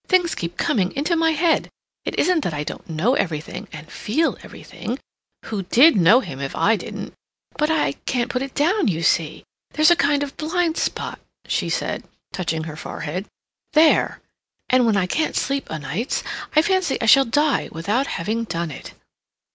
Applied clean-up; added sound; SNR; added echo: none; none; none; none.